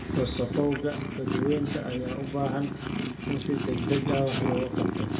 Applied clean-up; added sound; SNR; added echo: none; Purr; 2 dB; reverberation time 1.0 s.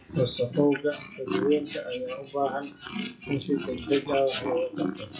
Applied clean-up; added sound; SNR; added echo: classical method WPE with log-MMSE.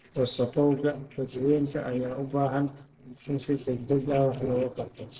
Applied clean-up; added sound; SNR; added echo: neural separator model SepFormer DNS4.